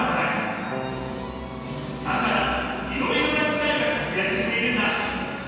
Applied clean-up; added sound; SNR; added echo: none; Keyboard (musical); 14 dB; reverberation time 2.1 s.